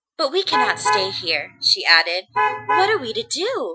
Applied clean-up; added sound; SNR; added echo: classical method Wiener filter.